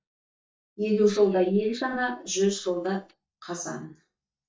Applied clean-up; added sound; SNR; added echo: neural mask model DeepFilterNet 3.